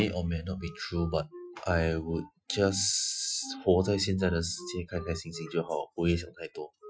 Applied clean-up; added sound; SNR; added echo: classical method Wiener filter.